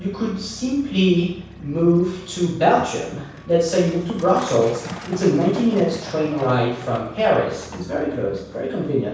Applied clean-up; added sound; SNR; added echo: none; Truck; 17 dB; reverberation time 0.7 s.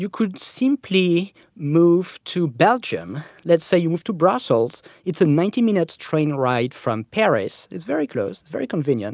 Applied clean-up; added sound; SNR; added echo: none; none; none; none.